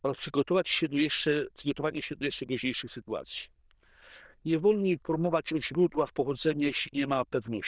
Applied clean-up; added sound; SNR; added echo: neural diffusion model UNIVERSE++.